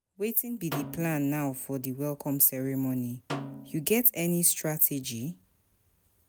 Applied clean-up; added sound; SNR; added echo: none; Snare drum; 14 dB; none.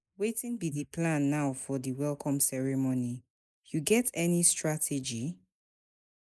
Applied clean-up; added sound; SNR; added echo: neural mask model Resemble Enhance denoiser.